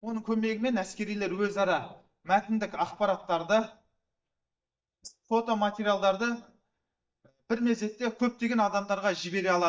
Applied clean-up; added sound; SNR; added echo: neural mask model DeepFilterNet 3.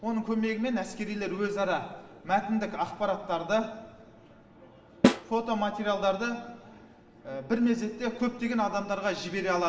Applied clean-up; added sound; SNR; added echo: none; Snare drum; -2 dB; reverberation time 2.4 s.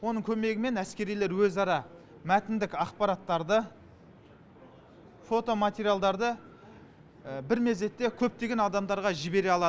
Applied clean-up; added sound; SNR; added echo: none; none; none; none.